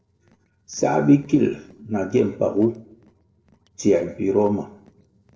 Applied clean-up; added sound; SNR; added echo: neural separator model SepFormer DNS4.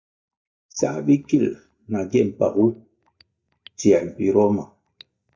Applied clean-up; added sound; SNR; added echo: neural mask model DeepFilterNet 3.